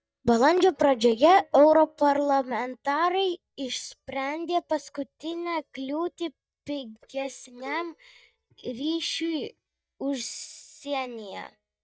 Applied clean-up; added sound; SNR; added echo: neural mask model DeepFilterNet 3.